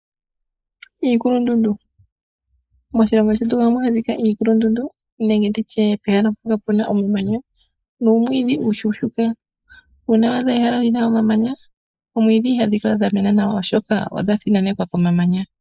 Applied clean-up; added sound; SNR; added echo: neural mask model Resemble Enhance denoiser.